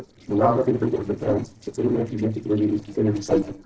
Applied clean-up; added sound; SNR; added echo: neural separator model SepFormer DNS4.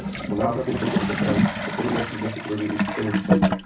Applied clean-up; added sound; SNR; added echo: none; Toilet flush / Gurgling; -3 dB; reverberation time 0.4 s.